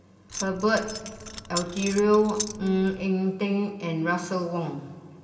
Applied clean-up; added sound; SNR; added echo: none; Keys jangling; 11 dB; reverberation time 1.7 s.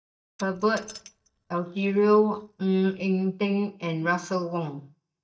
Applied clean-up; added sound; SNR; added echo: neural mask model DeepFilterNet 3.